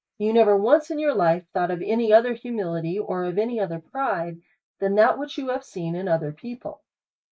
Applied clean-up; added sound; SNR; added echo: neural mask model Resemble Enhance denoiser.